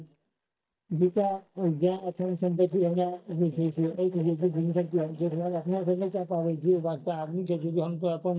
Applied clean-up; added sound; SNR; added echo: neural mask model DeepFilterNet 3.